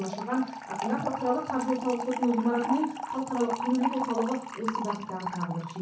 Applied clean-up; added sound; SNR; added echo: none; Fill (with liquid) / Trickle, dribble; 5 dB; reverberation time 0.6 s.